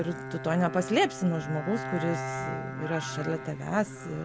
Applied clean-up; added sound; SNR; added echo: none; Bowed string instrument; 7 dB; none.